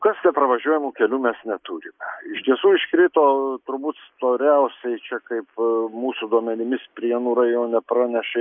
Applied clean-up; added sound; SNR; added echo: neural mask model Resemble Enhance denoiser.